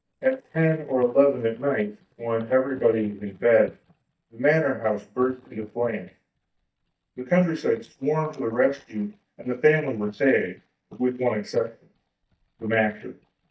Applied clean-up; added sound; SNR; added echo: neural mask model DeepFilterNet 3.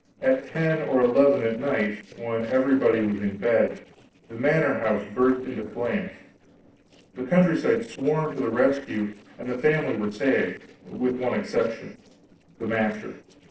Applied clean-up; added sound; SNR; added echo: neural separator model SepFormer DNS4.